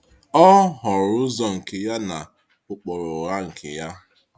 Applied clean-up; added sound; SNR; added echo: none; none; none; none.